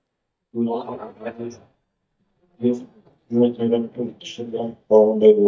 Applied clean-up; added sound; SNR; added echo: neural mask model DeepFilterNet 3.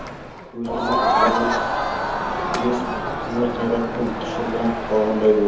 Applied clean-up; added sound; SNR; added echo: none; Crowd; 0 dB; reverberation time 0.7 s.